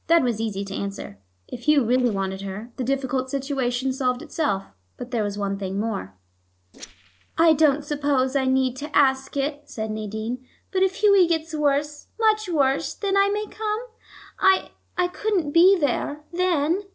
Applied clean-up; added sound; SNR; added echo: neural separator model SepFormer DNS4.